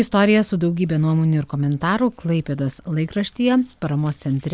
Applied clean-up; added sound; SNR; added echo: none; none; none; none.